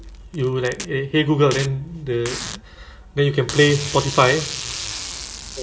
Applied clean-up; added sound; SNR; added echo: none; Packing tape, duct tape; 11 dB; reverberation time 0.2 s.